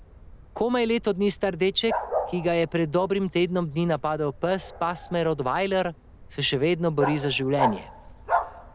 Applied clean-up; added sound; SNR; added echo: none; Bark; 8 dB; none.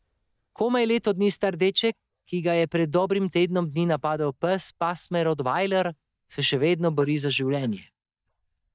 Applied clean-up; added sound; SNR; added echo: neural mask model DeepFilterNet 3.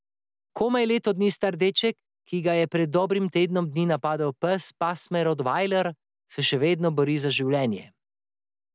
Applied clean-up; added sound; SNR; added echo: none; none; none; none.